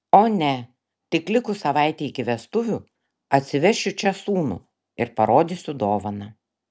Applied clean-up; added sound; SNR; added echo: none; none; none; none.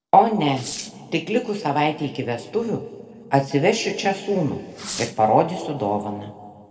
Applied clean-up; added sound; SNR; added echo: neural separator model SepFormer DNS4.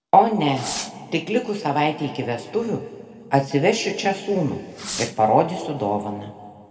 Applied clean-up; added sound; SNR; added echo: none; Fireworks; 13 dB; reverberation time 1.9 s.